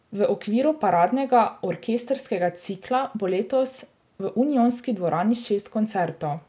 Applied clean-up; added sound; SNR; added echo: none; none; none; none.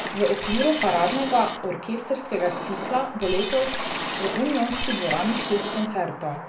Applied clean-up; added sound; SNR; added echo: none; Liquid; 3 dB; reverberation time 0.5 s.